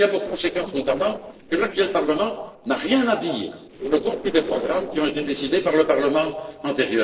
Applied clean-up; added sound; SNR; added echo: neural separator model SepFormer DNS4.